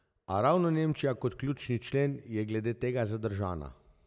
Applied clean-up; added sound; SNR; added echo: none; none; none; none.